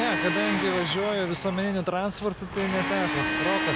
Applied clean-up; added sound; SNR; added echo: none; Domestic sounds, home sounds; 2 dB; none.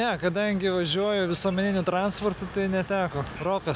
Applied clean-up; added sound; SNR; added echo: none; none; none; none.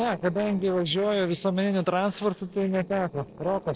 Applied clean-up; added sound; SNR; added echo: neural separator model SepFormer DNS4.